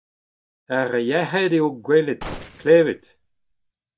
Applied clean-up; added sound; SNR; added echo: neural mask model DeepFilterNet 3.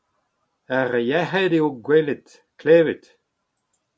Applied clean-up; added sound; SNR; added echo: none; none; none; none.